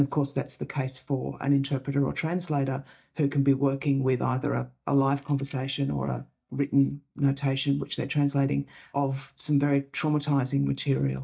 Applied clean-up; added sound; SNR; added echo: neural mask model DeepFilterNet 3.